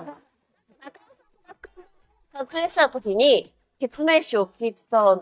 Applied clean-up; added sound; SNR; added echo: neural mask model DeepFilterNet 3.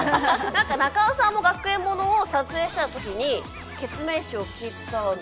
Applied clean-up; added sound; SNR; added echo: none; Scratching (performance technique); 20 dB; none.